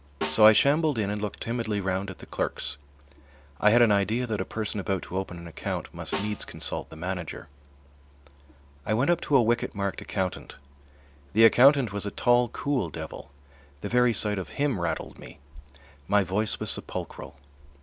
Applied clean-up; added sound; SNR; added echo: none; Snare drum; 14 dB; none.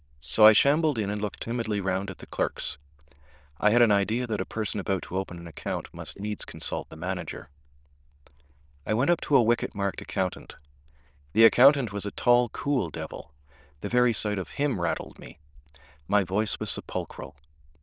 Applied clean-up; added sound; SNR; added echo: neural diffusion model UNIVERSE++.